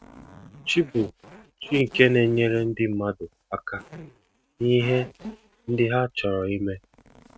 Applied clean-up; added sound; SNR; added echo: neural mask model RNNoise.